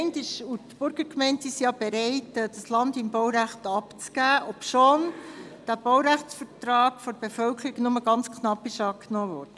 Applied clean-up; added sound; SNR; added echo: none; none; none; none.